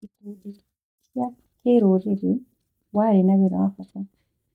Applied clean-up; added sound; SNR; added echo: neural mask model DeepFilterNet 3.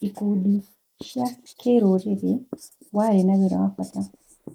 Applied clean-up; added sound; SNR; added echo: neural mask model Resemble Enhance denoiser.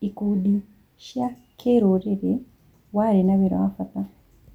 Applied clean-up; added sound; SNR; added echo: none; none; none; none.